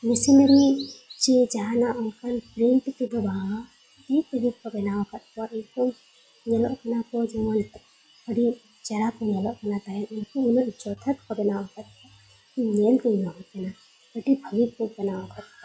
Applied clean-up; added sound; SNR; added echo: classical method log-MMSE.